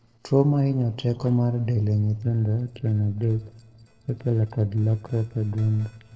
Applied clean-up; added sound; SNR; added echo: neural separator model SepFormer DNS4.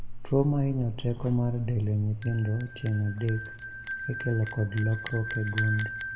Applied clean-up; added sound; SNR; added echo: none; Bell; -3 dB; reverberation time 1.1 s.